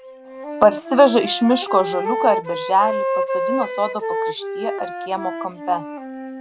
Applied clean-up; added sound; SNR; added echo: none; Wind instrument, woodwind instrument; 5 dB; none.